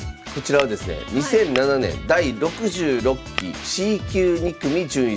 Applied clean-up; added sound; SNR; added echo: none; Tap / Glass; 13 dB; none.